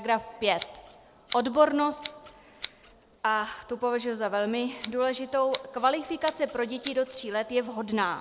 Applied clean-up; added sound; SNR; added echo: none; Scissors; 17 dB; none.